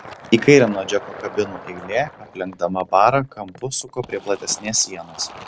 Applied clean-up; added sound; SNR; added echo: none; Fill (with liquid); 17 dB; none.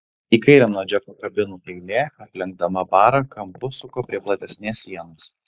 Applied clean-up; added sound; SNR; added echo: neural mask model Resemble Enhance denoiser.